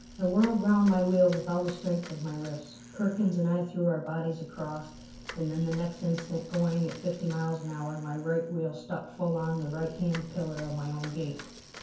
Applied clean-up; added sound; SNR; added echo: none; Bicycle; 19 dB; reverberation time 0.6 s.